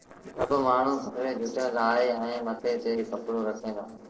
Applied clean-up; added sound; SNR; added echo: neural separator model SepFormer DNS4.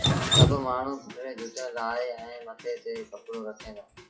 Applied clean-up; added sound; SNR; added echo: classical method WPE with log-MMSE.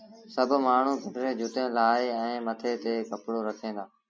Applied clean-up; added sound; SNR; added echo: none; none; none; none.